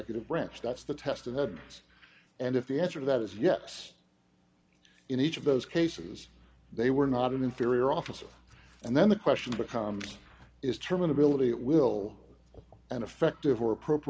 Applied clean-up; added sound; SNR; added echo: none; none; none; none.